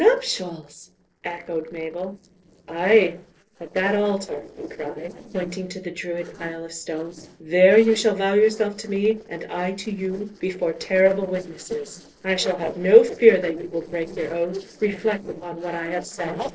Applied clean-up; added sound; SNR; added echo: neural separator model SepFormer DNS4.